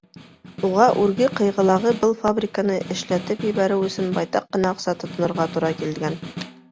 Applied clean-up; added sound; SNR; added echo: none; Snare drum; 14 dB; none.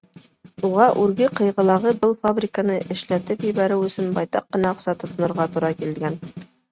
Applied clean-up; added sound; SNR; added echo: neural mask model RNNoise.